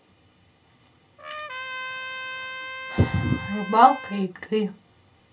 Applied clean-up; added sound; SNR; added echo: none; Trumpet; 10 dB; reverberation time 0.2 s.